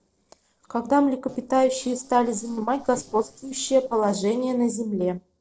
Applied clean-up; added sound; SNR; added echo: neural separator model SepFormer DNS4.